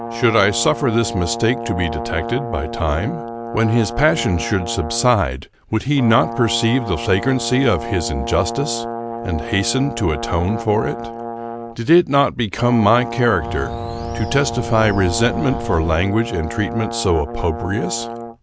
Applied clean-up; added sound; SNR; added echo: none; Brass instrument + Bird; 8 dB; none.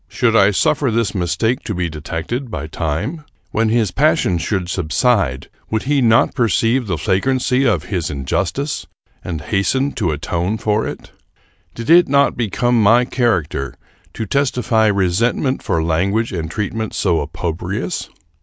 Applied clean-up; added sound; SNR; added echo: none; none; none; none.